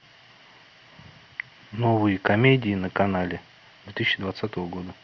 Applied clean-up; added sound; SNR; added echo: none; none; none; none.